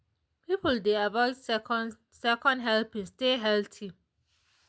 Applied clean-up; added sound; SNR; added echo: none; none; none; none.